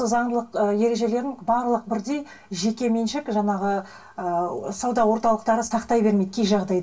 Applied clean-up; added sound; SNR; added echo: none; none; none; reverberation time 0.2 s.